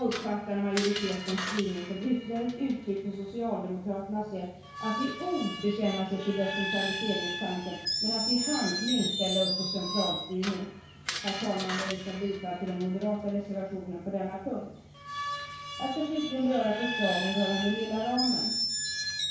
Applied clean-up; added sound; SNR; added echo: none; Screech; 4 dB; reverberation time 0.6 s.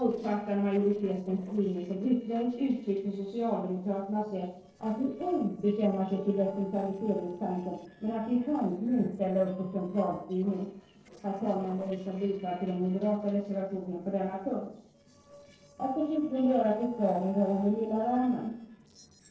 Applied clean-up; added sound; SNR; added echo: neural separator model SepFormer DNS4.